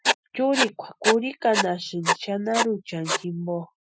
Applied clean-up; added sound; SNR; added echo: classical method Wiener filter.